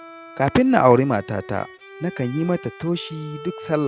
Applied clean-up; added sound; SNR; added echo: none; Bowed string instrument; 18 dB; none.